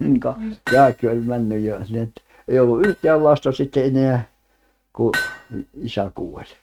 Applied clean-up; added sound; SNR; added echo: neural mask model RNNoise.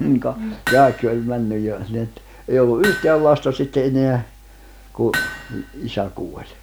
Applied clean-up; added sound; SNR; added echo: none; Hammer; 10 dB; none.